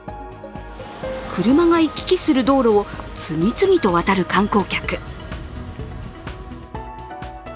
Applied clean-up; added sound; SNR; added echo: none; none; none; none.